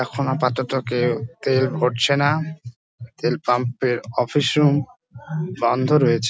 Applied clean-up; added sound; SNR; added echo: none; none; none; none.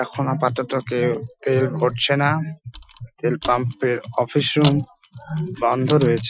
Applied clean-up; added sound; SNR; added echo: classical method Wiener filter.